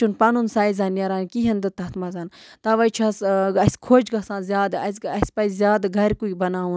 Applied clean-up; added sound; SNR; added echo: none; none; none; none.